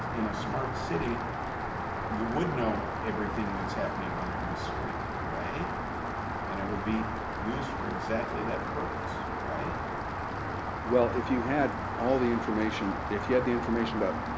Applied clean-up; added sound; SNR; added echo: none; Rain; 0 dB; none.